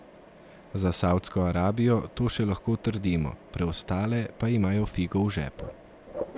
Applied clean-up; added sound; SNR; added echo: none; Mechanisms; 18 dB; none.